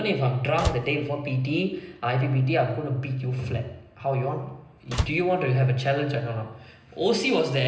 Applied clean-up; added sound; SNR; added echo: none; Slam; 7 dB; reverberation time 0.9 s.